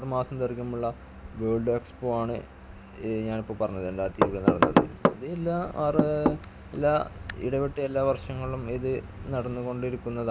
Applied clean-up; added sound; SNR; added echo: none; Knock / Wood; -2 dB; none.